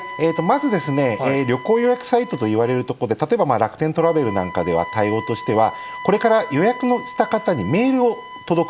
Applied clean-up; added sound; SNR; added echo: none; Wind instrument, woodwind instrument; 14 dB; none.